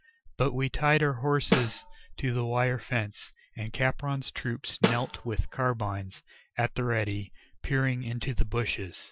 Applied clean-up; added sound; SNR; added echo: classical method Wiener filter.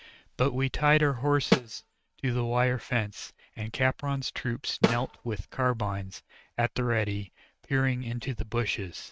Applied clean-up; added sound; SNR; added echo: neural mask model RNNoise.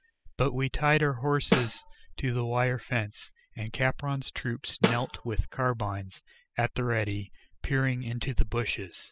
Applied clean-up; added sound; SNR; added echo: classical method spectral subtraction.